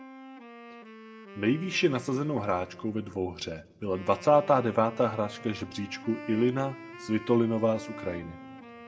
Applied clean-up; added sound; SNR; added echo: none; Wind instrument, woodwind instrument; 16 dB; reverberation time 1.7 s.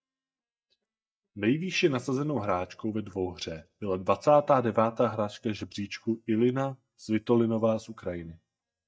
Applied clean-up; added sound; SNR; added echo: neural mask model DeepFilterNet 3.